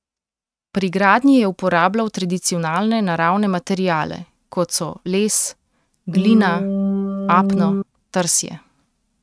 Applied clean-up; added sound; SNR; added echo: neural mask model RNNoise.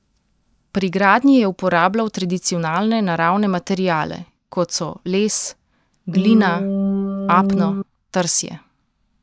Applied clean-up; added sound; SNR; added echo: neural mask model DeepFilterNet 3.